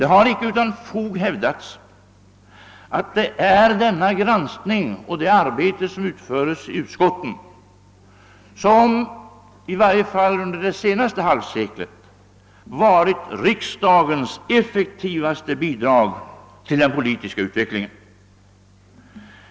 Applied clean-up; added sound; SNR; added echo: none; none; none; none.